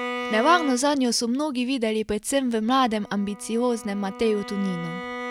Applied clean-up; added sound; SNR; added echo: none; Bowed string instrument; 12 dB; none.